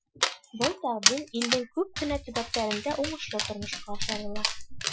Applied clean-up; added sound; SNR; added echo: classical method Wiener filter.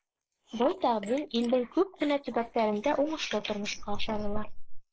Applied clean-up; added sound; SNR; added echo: neural mask model Resemble Enhance denoiser.